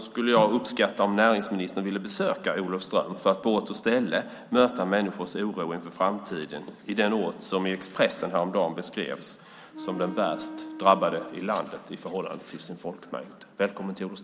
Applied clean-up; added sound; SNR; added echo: none; Wind instrument, woodwind instrument; 12 dB; none.